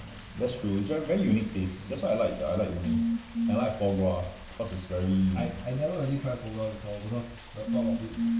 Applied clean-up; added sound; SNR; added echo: none; Rain; 20 dB; reverberation time 2.9 s.